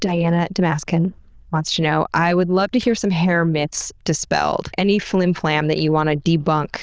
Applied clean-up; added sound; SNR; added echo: neural diffusion model UNIVERSE++.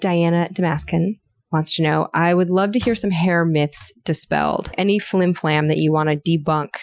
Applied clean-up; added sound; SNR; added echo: classical method Wiener filter.